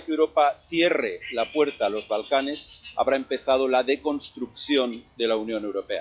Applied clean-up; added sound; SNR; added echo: classical method log-MMSE.